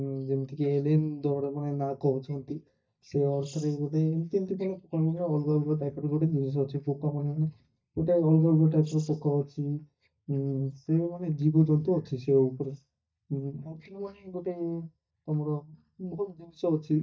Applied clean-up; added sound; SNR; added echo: neural mask model DeepFilterNet 3.